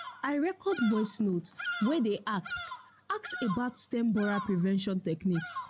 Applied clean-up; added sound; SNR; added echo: none; Bird vocalization, bird call, bird song; 11 dB; none.